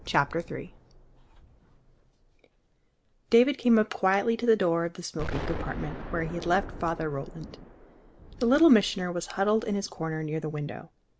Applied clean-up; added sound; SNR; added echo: none; Explosion; 14 dB; none.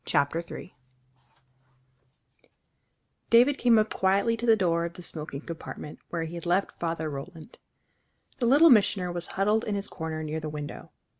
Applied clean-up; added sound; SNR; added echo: none; none; none; none.